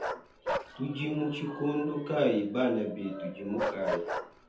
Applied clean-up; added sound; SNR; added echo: none; Bark; 7 dB; reverberation time 0.5 s.